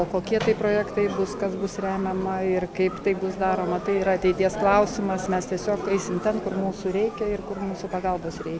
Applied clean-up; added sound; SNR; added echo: none; none; none; none.